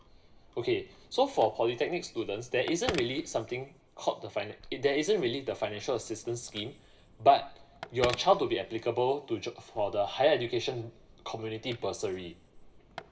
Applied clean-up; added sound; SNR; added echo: none; Telephone; 16 dB; reverberation time 0.7 s.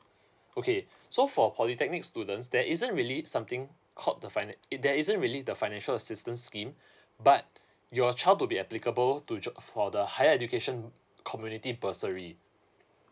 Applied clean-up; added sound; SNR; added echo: none; none; none; none.